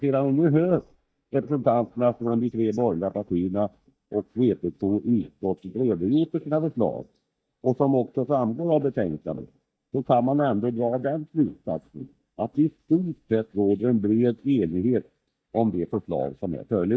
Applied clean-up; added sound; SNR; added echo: neural mask model DeepFilterNet 3.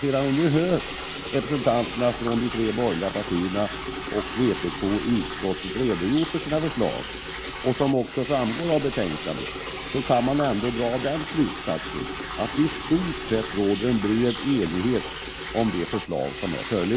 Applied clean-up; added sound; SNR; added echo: none; Liquid; 7 dB; none.